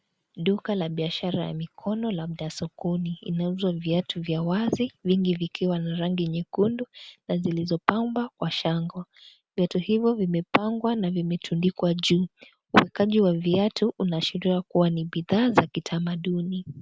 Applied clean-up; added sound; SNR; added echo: none; none; none; none.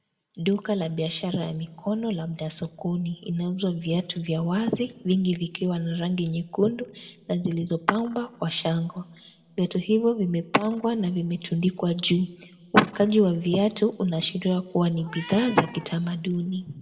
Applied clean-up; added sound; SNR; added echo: none; Meow; 16 dB; reverberation time 0.9 s.